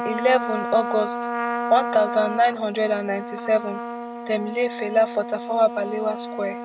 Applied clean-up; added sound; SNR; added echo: none; Trumpet; 6 dB; none.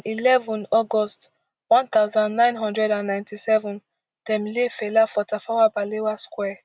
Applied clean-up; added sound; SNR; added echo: none; none; none; none.